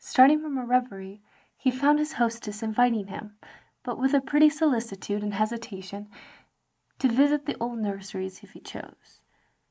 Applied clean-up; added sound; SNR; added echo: neural mask model Resemble Enhance denoiser.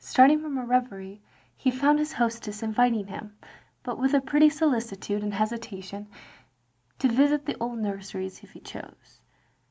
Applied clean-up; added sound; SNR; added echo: none; none; none; none.